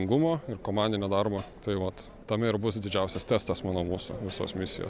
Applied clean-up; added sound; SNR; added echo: none; Hi-hat; 19 dB; none.